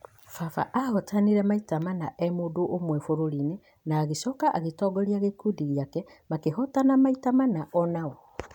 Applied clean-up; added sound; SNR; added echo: none; none; none; none.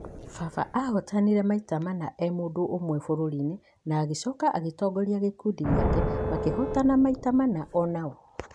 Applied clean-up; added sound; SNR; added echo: none; Vehicle horn, car horn, honking + Thunder; 7 dB; none.